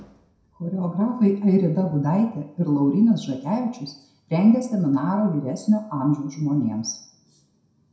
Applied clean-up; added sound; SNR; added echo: none; none; none; reverberation time 0.6 s.